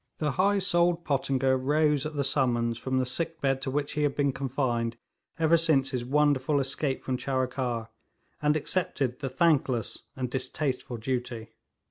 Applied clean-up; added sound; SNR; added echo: none; none; none; none.